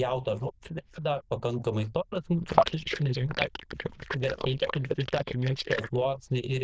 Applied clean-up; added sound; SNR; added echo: neural diffusion model UNIVERSE++.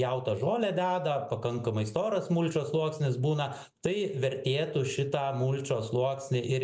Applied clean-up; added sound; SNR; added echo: none; none; none; none.